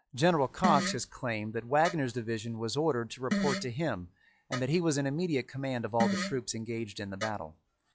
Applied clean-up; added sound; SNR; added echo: classical method log-MMSE.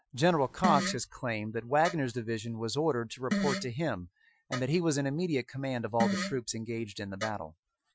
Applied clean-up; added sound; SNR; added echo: classical method Wiener filter.